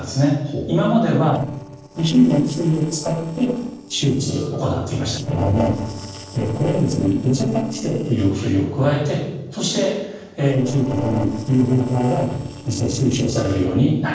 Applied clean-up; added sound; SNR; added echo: neural separator model SepFormer DNS4.